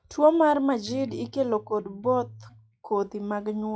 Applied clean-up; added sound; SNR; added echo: classical method log-MMSE.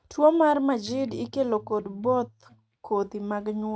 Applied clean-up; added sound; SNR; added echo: neural mask model RNNoise.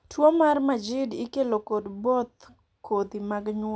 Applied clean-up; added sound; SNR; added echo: none; none; none; none.